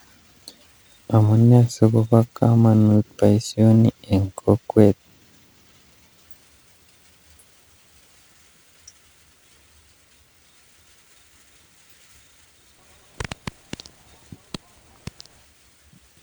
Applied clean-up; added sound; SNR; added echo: none; Fart; 17 dB; none.